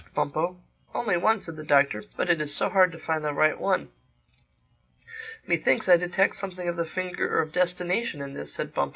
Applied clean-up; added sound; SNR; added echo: none; none; none; none.